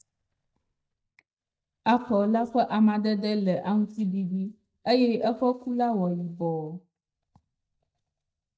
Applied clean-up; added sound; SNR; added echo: neural mask model DeepFilterNet 3.